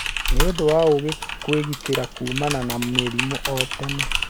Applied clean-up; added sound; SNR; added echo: none; Typing; 1 dB; none.